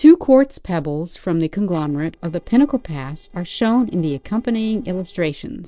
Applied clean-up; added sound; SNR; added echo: neural separator model SepFormer DNS4.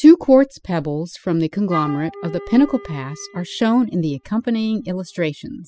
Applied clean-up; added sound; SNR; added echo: classical method spectral subtraction.